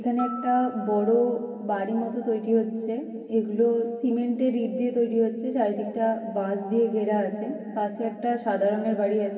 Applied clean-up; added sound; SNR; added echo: none; Glockenspiel; 17 dB; reverberation time 2.3 s.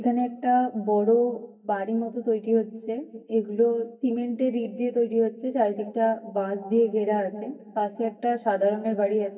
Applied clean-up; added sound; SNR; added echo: neural mask model DeepFilterNet 3.